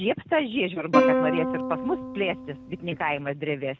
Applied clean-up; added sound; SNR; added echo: none; Plucked string instrument; -2 dB; none.